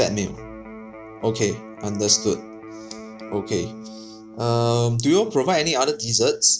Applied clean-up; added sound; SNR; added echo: none; Electric guitar; 16 dB; none.